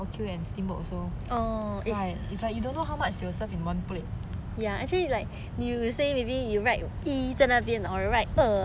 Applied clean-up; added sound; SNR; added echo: none; none; none; none.